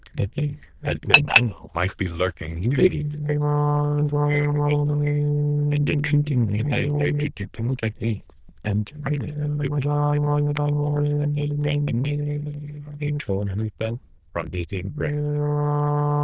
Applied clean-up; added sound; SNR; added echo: neural diffusion model UNIVERSE++.